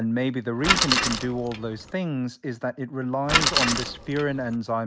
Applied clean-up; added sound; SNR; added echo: none; Bicycle; -2 dB; none.